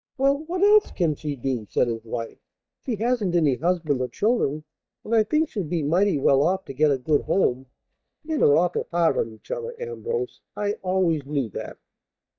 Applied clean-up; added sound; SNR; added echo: neural mask model DeepFilterNet 3.